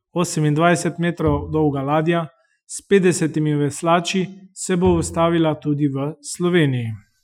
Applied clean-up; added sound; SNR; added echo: classical method Wiener filter.